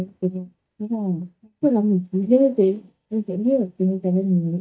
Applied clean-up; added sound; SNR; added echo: neural mask model DeepFilterNet 3.